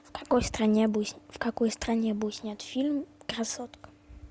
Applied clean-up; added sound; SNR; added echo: none; none; none; none.